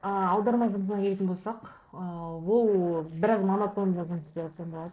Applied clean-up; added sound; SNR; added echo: neural separator model SepFormer DNS4.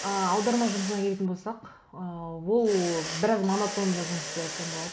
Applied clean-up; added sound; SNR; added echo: none; Mechanisms; 9 dB; none.